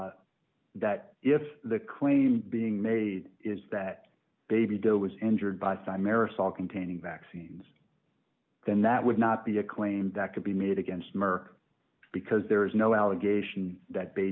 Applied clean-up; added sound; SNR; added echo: none; none; none; none.